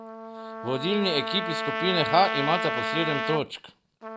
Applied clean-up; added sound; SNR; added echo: none; Trumpet; 3 dB; none.